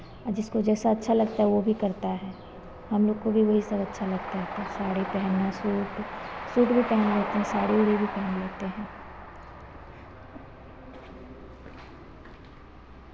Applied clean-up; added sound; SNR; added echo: none; Train; 11 dB; none.